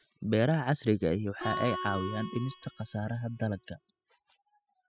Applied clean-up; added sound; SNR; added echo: classical method spectral subtraction.